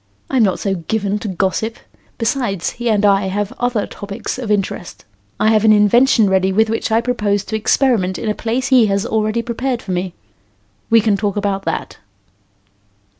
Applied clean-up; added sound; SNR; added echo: none; none; none; none.